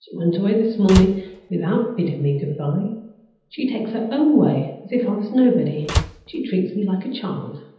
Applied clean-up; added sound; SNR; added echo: none; Slam; 5 dB; reverberation time 0.9 s.